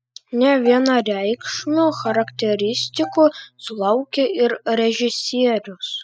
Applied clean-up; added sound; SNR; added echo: classical method spectral subtraction.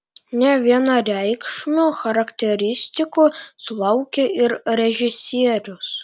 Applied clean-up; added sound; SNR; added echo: none; none; none; none.